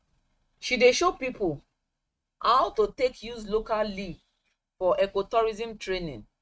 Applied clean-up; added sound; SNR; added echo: neural mask model RNNoise.